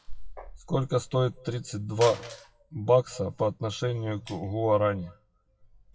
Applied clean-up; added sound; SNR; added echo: classical method WPE with log-MMSE.